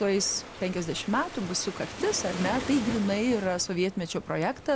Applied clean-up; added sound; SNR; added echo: none; Waves, surf; 11 dB; none.